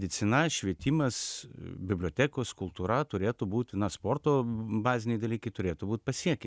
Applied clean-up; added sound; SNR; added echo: none; none; none; none.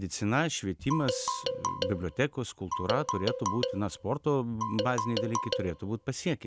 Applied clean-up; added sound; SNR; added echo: none; Marimba, xylophone; 3 dB; none.